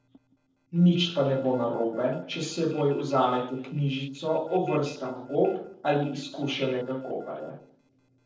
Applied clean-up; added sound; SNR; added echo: neural separator model SepFormer DNS4.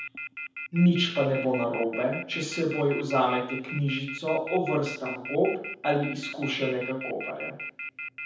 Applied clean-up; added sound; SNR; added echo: none; Telephone; 11 dB; reverberation time 0.7 s.